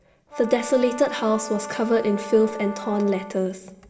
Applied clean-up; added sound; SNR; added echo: none; Brass instrument; 13 dB; reverberation time 2.9 s.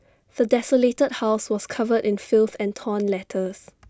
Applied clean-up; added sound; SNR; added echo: none; none; none; none.